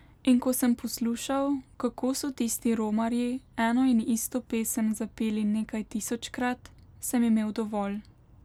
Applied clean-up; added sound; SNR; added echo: none; none; none; none.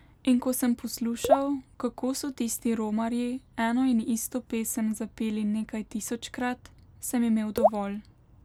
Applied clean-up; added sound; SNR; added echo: none; Raindrop / Drip; -2 dB; none.